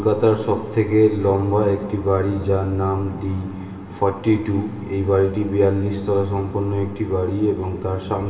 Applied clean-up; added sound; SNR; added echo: none; none; none; reverberation time 2.4 s.